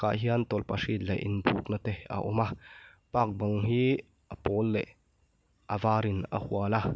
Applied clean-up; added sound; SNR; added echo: none; none; none; none.